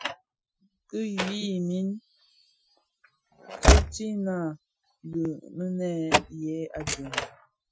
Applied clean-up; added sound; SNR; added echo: classical method Wiener filter.